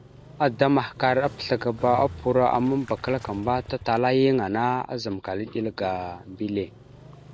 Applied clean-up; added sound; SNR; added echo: none; Motorcycle; 19 dB; none.